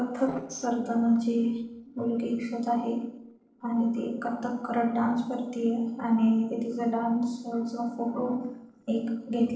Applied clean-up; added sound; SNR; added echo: neural separator model SepFormer DNS4.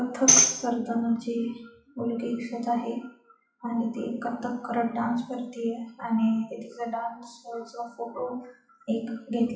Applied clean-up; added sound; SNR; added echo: classical method WPE with log-MMSE.